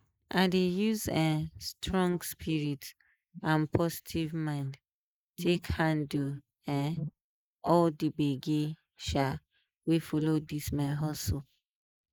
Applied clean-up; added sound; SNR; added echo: neural mask model Resemble Enhance denoiser.